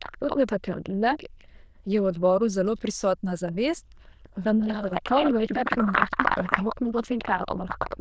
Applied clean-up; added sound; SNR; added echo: neural diffusion model UNIVERSE++.